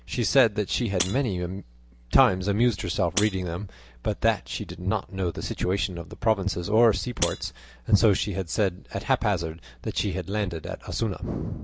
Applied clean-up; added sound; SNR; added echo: none; Shatter; 13 dB; none.